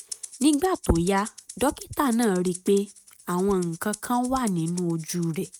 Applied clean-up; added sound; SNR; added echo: neural mask model RNNoise.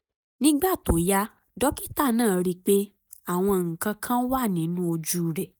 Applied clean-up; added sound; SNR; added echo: neural mask model DeepFilterNet 3.